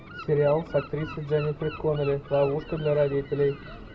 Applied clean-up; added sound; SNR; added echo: none; Gull, seagull; 17 dB; none.